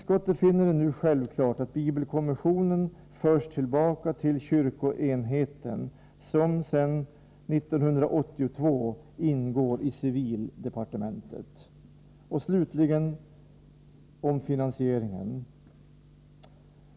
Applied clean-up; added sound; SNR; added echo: none; none; none; none.